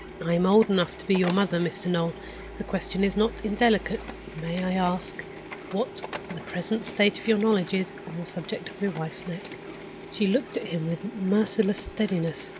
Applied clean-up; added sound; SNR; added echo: none; Printer; 13 dB; none.